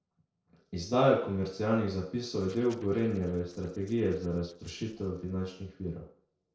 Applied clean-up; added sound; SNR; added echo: neural separator model SepFormer DNS4.